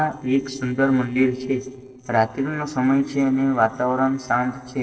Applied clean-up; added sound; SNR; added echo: neural separator model SepFormer DNS4.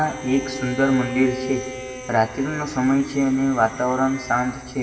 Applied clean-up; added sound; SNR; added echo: none; Bowed string instrument; 14 dB; reverberation time 1.9 s.